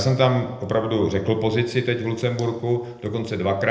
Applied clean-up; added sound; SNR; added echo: none; none; none; reverberation time 0.7 s.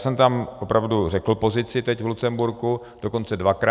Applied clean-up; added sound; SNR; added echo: none; none; none; none.